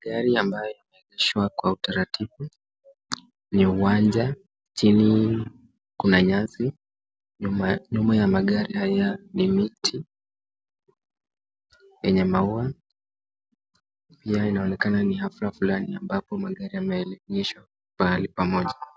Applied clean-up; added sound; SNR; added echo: none; none; none; none.